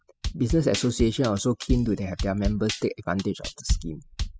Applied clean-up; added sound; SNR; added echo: classical method spectral subtraction.